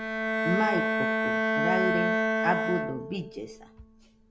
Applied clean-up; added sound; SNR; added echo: none; Bowed string instrument; -4 dB; none.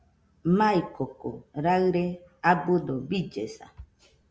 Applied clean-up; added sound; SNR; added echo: none; none; none; none.